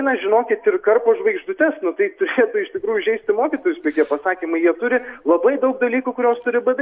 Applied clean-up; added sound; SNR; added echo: none; none; none; none.